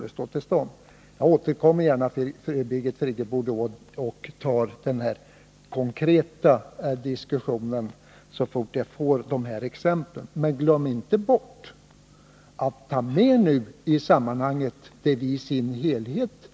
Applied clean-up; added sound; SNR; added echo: none; none; none; none.